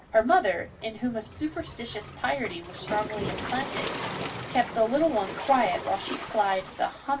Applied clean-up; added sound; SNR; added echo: none; Waves, surf; 9 dB; reverberation time 0.2 s.